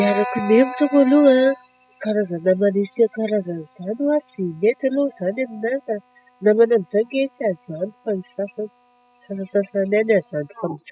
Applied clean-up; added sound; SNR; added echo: classical method spectral subtraction.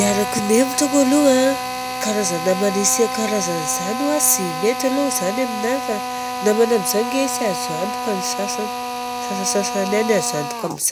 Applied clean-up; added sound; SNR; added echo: none; Drill; 5 dB; none.